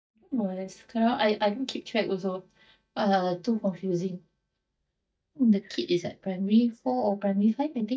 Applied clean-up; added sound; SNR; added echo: neural mask model DeepFilterNet 3.